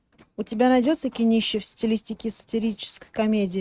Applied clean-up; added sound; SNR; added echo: neural mask model RNNoise.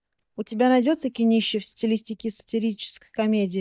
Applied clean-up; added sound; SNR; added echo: neural mask model DeepFilterNet 3.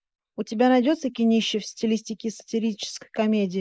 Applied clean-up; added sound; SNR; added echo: neural mask model Resemble Enhance denoiser.